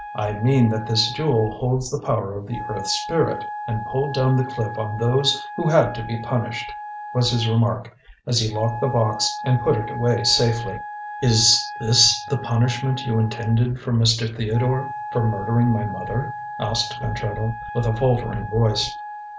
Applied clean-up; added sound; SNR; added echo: none; Wind instrument, woodwind instrument; 11 dB; none.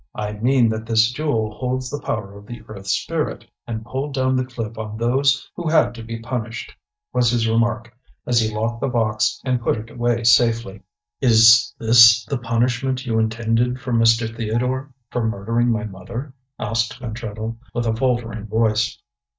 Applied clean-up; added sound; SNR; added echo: neural mask model DeepFilterNet 3.